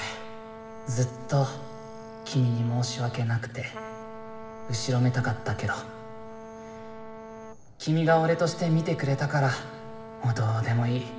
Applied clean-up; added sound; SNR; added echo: none; Trumpet; 14 dB; reverberation time 2.3 s.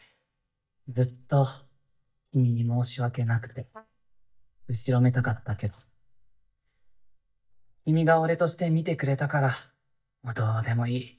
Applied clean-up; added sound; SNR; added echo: neural mask model DeepFilterNet 3.